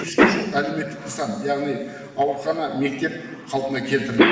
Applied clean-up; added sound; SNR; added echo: none; Cough; 1 dB; reverberation time 2.1 s.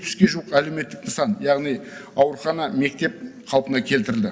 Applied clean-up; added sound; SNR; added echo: none; none; none; none.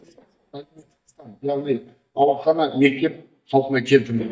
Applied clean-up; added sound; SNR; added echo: neural mask model DeepFilterNet 3.